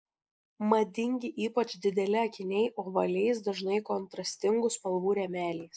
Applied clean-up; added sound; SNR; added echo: neural mask model Resemble Enhance denoiser.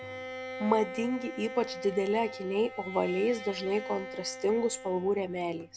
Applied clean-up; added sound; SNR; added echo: none; Bowed string instrument; 11 dB; none.